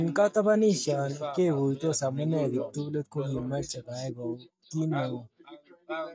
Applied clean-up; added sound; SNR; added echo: neural mask model DeepFilterNet 3.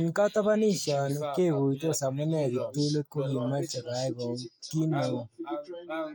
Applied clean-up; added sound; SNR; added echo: neural mask model Resemble Enhance denoiser.